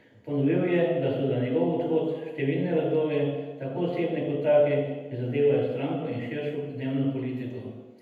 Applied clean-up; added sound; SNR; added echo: none; none; none; reverberation time 1.0 s.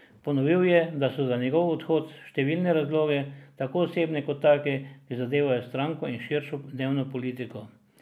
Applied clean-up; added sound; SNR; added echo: none; none; none; none.